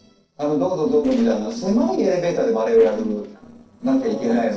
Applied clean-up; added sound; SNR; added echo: neural separator model SepFormer DNS4.